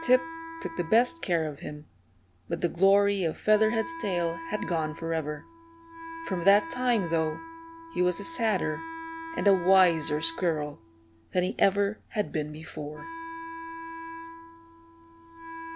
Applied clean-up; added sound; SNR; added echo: none; Wind instrument, woodwind instrument; 13 dB; none.